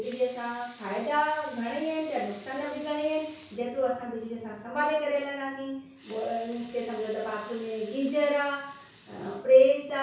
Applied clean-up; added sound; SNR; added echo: none; Sink (filling or washing) / Water tap, faucet / Liquid; 19 dB; reverberation time 0.6 s.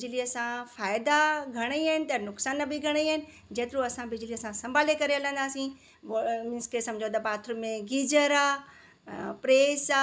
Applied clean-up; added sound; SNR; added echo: none; none; none; none.